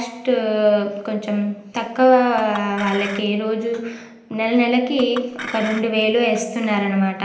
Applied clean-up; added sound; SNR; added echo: none; Chink, clink; 16 dB; reverberation time 0.8 s.